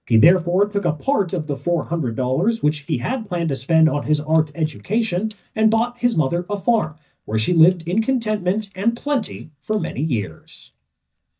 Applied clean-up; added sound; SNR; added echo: neural mask model DeepFilterNet 3.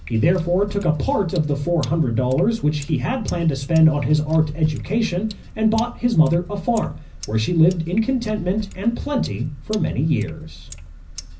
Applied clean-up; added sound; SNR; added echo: none; Sink (filling or washing); 16 dB; reverberation time 0.4 s.